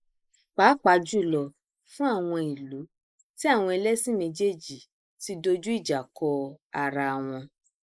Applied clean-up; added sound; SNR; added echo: neural mask model Resemble Enhance denoiser.